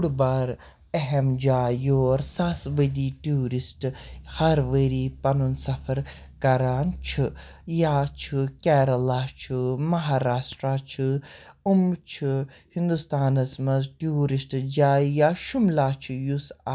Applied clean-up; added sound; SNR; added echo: none; none; none; none.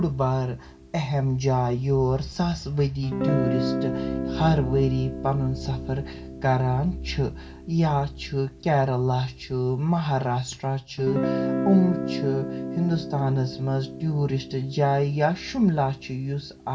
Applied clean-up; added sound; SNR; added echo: none; Guitar; 8 dB; reverberation time 0.2 s.